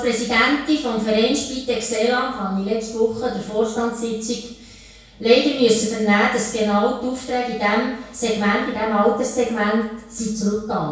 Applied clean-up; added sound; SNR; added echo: none; none; none; reverberation time 0.6 s.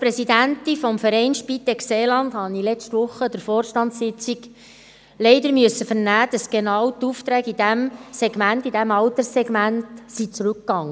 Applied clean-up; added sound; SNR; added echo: none; none; none; none.